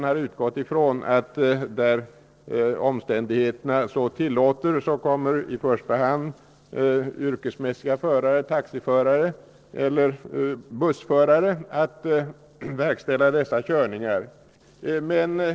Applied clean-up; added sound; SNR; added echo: neural separator model SepFormer DNS4.